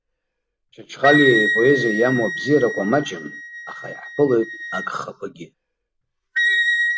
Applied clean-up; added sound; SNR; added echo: none; Wind instrument, woodwind instrument; 3 dB; none.